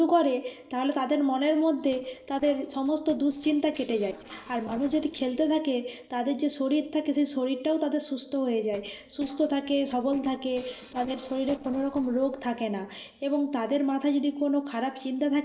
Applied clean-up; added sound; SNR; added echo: neural separator model SepFormer DNS4.